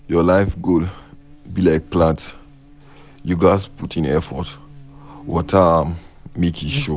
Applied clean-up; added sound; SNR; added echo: none; Buzz; 17 dB; none.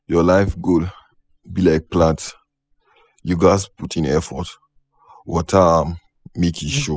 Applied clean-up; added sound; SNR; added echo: classical method spectral subtraction.